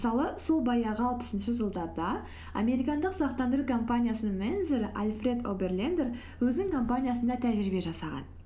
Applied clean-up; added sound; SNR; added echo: none; Truck; 15 dB; none.